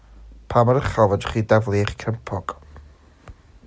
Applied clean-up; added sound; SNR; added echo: none; none; none; none.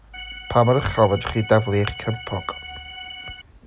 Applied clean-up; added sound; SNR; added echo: none; Organ; 13 dB; none.